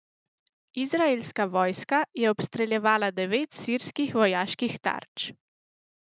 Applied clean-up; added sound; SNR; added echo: none; none; none; none.